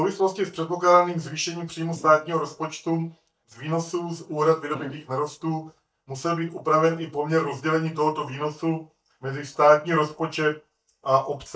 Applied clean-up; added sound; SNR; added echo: neural mask model DeepFilterNet 3.